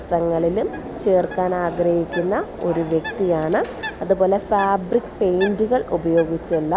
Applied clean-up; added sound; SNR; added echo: none; Bird; 17 dB; none.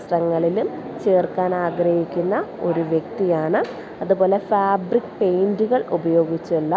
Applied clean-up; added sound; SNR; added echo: none; none; none; none.